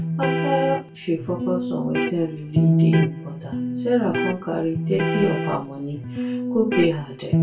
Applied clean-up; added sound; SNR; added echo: none; Electric guitar; -2 dB; reverberation time 0.2 s.